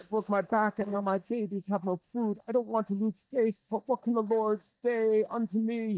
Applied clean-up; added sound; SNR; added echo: neural mask model DeepFilterNet 3.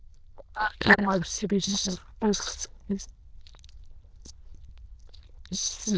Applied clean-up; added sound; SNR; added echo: neural diffusion model UNIVERSE++.